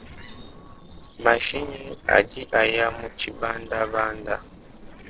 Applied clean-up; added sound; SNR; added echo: neural separator model SepFormer DNS4.